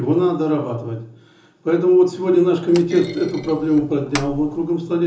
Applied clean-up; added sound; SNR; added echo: none; Thump, thud; 16 dB; reverberation time 0.6 s.